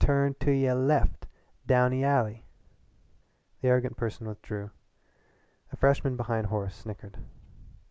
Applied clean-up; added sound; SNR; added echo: none; none; none; none.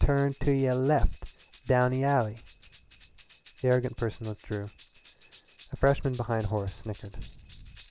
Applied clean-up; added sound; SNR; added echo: none; Tambourine; 9 dB; none.